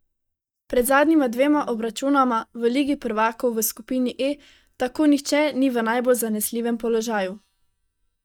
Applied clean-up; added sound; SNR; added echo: neural mask model DeepFilterNet 3.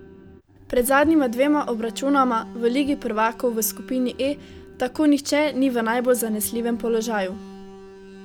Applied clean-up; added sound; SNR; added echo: none; Alarm; 18 dB; none.